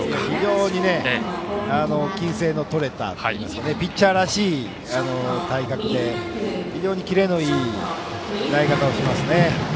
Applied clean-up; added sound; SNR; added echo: none; Drum kit; 19 dB; none.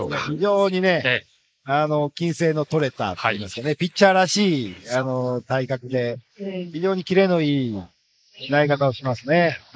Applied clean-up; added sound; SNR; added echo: neural mask model Resemble Enhance denoiser.